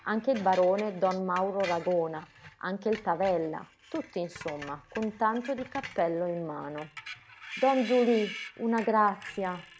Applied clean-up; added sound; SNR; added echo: none; Screech; 16 dB; none.